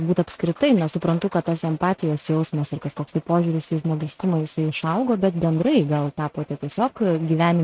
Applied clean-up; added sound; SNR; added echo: neural mask model RNNoise.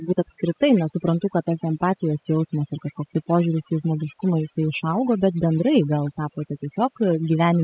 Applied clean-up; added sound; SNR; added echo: classical method spectral subtraction.